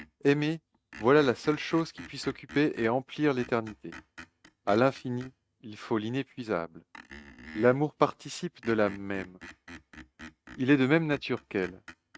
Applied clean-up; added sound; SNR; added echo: neural mask model RNNoise.